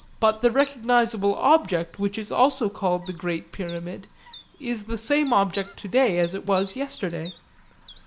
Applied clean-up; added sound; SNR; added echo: none; Chirp, tweet; 18 dB; none.